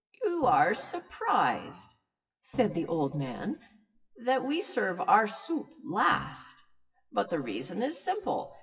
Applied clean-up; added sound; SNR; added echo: classical method WPE with log-MMSE.